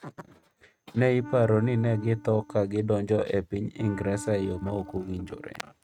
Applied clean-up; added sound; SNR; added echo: neural mask model RNNoise.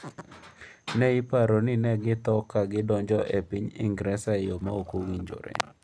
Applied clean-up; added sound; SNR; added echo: none; none; none; none.